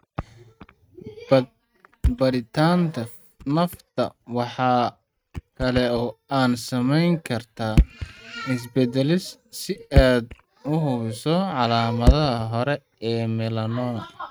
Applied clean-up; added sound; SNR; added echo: neural mask model RNNoise.